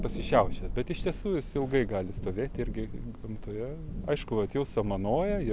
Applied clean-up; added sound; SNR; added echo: none; Thunder / Rain; 5 dB; none.